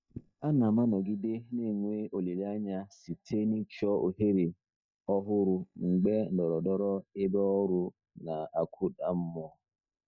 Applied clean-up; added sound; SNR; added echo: neural mask model DeepFilterNet 3.